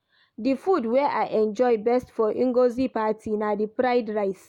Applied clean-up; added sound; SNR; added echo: none; none; none; none.